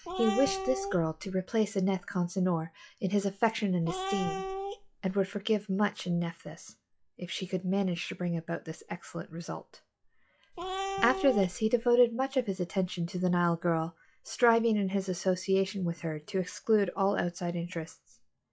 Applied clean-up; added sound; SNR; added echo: classical method log-MMSE.